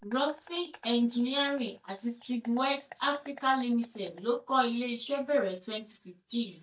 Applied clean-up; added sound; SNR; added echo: neural mask model DeepFilterNet 3.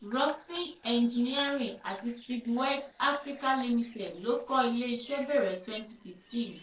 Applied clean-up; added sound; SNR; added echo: neural separator model SepFormer DNS4.